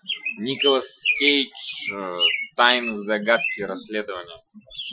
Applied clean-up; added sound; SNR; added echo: classical method Wiener filter.